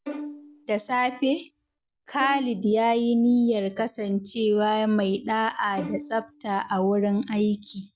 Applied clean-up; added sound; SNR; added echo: none; Bowed string instrument; 16 dB; none.